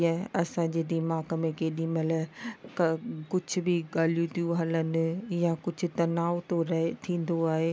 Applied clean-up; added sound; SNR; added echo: none; none; none; none.